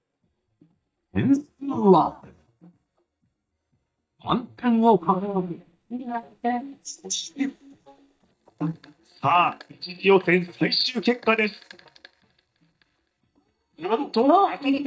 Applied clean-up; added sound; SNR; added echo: neural mask model DeepFilterNet 3.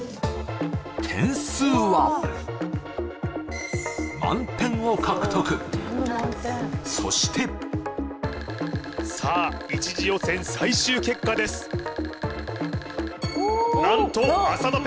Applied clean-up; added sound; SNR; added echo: none; none; none; none.